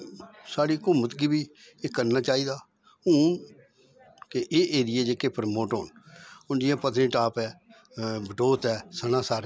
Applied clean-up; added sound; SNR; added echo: none; none; none; none.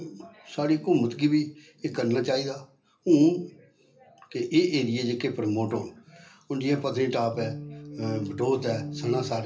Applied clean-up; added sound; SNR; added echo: none; Organ; 10 dB; reverberation time 0.3 s.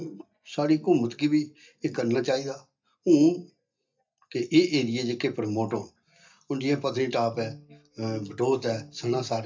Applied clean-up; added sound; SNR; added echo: neural mask model DeepFilterNet 3.